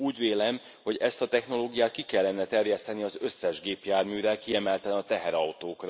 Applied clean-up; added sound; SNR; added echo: none; none; none; none.